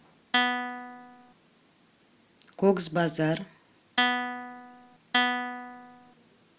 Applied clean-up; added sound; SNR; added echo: none; Guitar; -4 dB; none.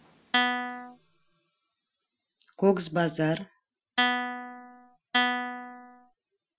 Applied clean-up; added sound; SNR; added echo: classical method Wiener filter.